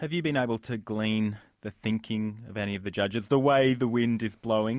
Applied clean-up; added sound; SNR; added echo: none; none; none; none.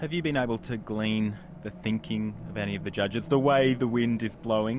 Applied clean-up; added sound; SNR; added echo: none; Race car, auto racing; 15 dB; none.